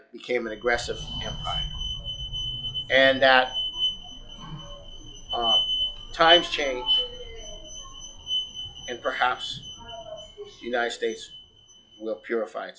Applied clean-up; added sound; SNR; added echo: classical method log-MMSE.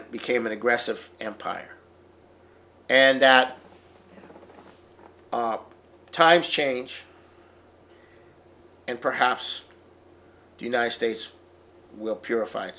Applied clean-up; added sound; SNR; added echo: none; none; none; none.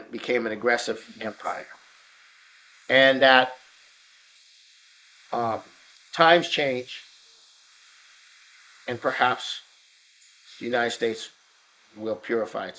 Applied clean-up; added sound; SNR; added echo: neural mask model Resemble Enhance denoiser.